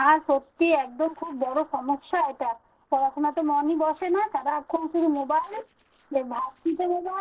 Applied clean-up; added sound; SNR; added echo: neural separator model SepFormer DNS4.